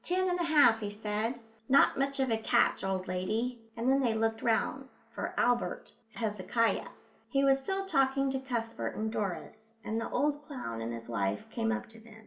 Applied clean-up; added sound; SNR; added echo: none; none; none; none.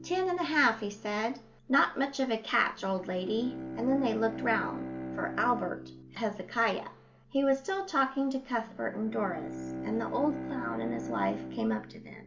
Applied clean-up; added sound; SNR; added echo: none; Bowed string instrument; 10 dB; none.